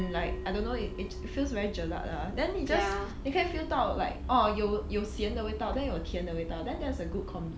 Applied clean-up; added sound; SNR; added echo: none; Bell; 18 dB; none.